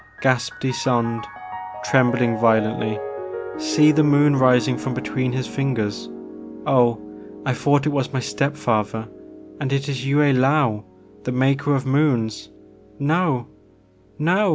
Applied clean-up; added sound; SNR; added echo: none; Piano; 12 dB; none.